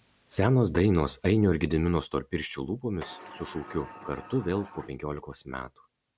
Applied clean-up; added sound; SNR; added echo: none; Sliding door; 17 dB; none.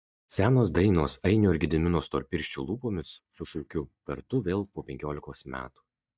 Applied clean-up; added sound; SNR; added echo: neural mask model DeepFilterNet 3.